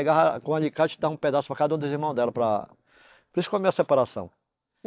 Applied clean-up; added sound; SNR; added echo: neural mask model DeepFilterNet 3.